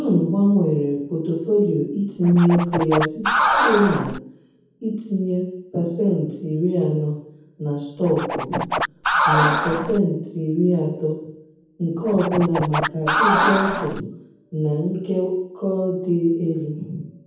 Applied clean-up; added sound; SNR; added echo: none; Scratching (performance technique); 0 dB; reverberation time 0.9 s.